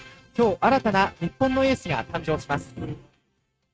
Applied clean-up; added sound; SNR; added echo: neural mask model RNNoise.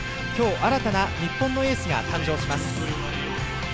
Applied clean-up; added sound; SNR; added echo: none; Wind; 17 dB; none.